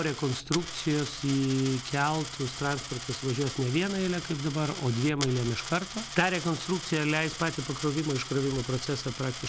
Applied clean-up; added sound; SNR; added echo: none; Coin (dropping); 10 dB; none.